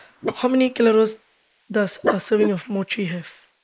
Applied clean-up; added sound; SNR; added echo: neural mask model Resemble Enhance denoiser.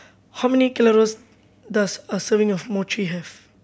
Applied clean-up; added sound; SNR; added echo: none; none; none; none.